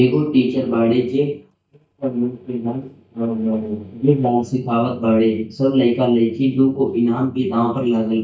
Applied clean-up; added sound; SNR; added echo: neural mask model DeepFilterNet 3.